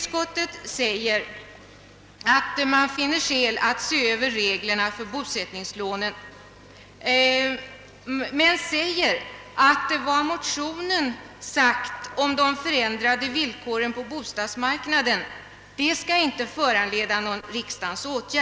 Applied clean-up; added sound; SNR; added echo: none; none; none; none.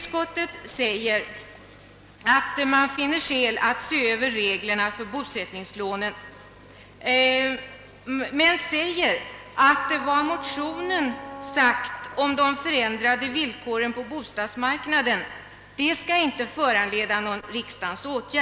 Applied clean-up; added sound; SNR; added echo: none; Wind instrument, woodwind instrument; 15 dB; none.